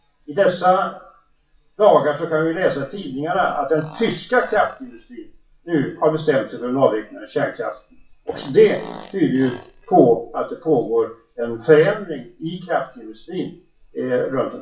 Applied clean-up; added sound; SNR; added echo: classical method WPE with log-MMSE.